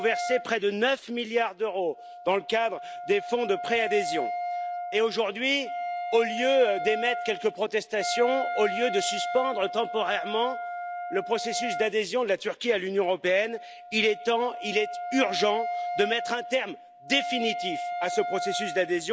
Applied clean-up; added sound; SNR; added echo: none; Wind instrument, woodwind instrument; 7 dB; none.